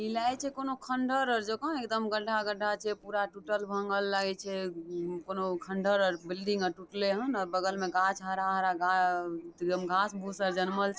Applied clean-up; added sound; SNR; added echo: neural separator model SepFormer DNS4.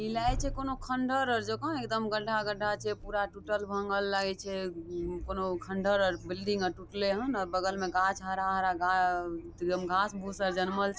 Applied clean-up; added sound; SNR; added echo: none; Accelerating, revving, vroom; 13 dB; none.